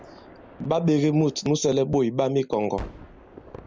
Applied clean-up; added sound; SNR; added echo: none; Gunshot, gunfire; 19 dB; none.